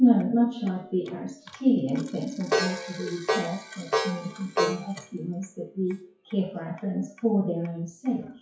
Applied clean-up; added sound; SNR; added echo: classical method WPE with log-MMSE.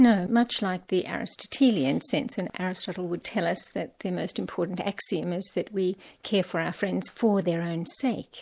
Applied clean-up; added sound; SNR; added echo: none; none; none; none.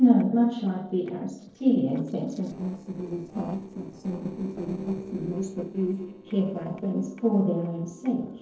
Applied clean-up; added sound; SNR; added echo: neural separator model SepFormer DNS4.